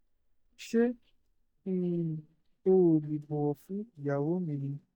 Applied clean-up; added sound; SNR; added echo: neural mask model DeepFilterNet 3.